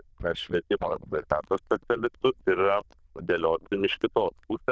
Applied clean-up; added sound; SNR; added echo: neural diffusion model UNIVERSE++.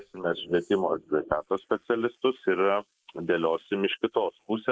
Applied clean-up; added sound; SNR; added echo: neural mask model Resemble Enhance denoiser.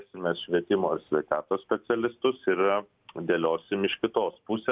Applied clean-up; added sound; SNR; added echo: none; none; none; none.